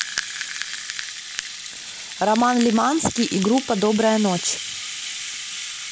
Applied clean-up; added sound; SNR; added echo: none; Rattle (instrument); 8 dB; none.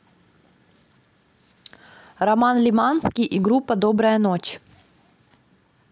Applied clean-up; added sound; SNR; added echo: none; none; none; none.